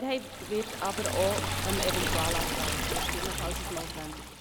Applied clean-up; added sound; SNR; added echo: none; Liquid; -2 dB; none.